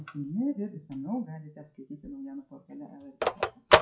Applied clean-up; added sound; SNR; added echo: classical method WPE with log-MMSE.